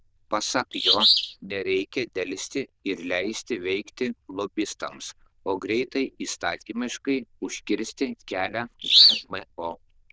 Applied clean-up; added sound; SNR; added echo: neural diffusion model UNIVERSE++.